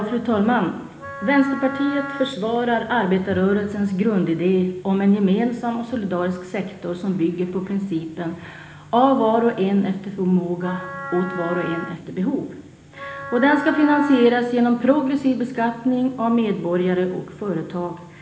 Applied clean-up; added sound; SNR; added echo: none; Wind instrument, woodwind instrument; 12 dB; reverberation time 1.1 s.